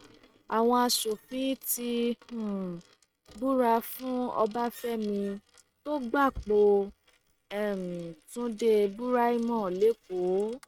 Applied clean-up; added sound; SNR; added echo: neural mask model RNNoise.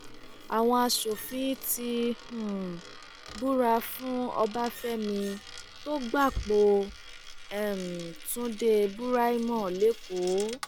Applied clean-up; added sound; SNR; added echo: none; Coin (dropping) + Engine / Car; 14 dB; none.